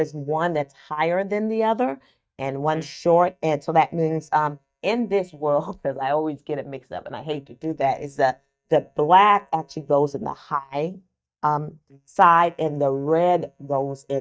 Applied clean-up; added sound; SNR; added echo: neural mask model DeepFilterNet 3.